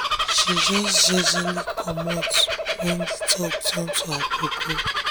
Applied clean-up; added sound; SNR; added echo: none; Bird vocalization, bird call, bird song; 1 dB; none.